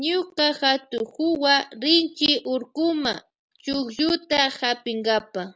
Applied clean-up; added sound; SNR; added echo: none; none; none; none.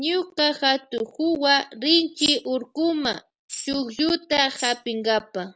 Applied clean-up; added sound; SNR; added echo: none; Tambourine; 14 dB; none.